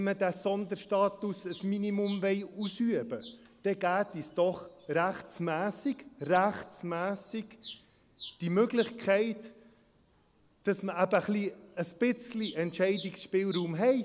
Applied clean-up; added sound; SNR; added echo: none; Bird vocalization, bird call, bird song; 13 dB; none.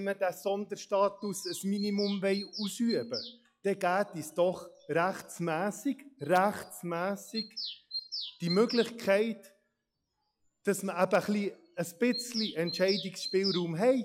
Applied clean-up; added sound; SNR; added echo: classical method log-MMSE.